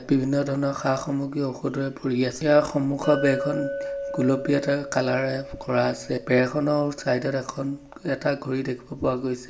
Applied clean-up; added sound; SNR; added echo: none; Chink, clink; 12 dB; reverberation time 0.4 s.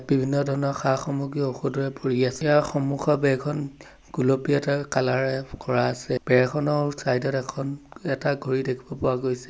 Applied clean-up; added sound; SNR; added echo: none; none; none; none.